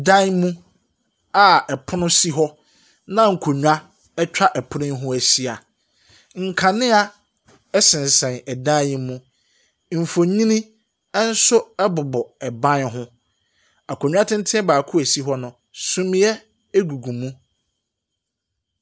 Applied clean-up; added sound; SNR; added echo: none; none; none; none.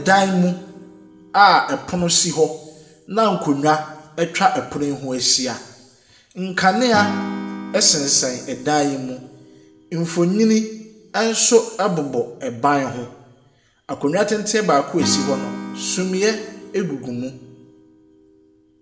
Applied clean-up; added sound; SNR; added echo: none; Acoustic guitar / Strum; 14 dB; reverberation time 0.8 s.